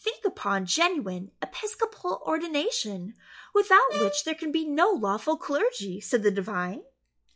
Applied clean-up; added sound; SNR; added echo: classical method log-MMSE.